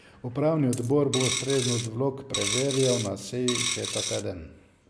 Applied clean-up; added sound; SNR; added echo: none; Coin (dropping) + Coin (dropping); 3 dB; none.